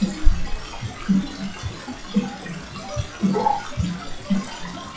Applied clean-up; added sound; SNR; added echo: classical method WPE with log-MMSE.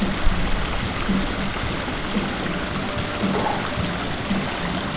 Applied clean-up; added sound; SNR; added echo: none; Stream; -3 dB; reverberation time 2.2 s.